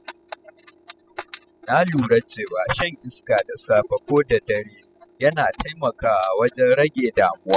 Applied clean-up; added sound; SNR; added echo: classical method spectral subtraction.